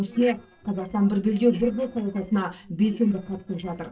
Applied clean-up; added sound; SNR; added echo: neural separator model SepFormer DNS4.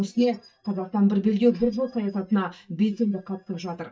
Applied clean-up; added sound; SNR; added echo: neural mask model DeepFilterNet 3.